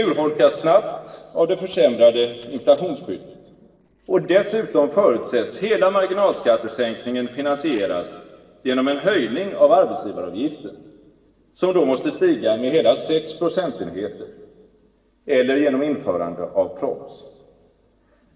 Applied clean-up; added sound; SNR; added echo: neural separator model SepFormer DNS4.